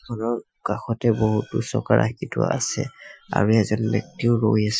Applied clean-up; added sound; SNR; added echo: classical method Wiener filter.